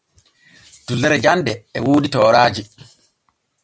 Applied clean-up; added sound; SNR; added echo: none; none; none; none.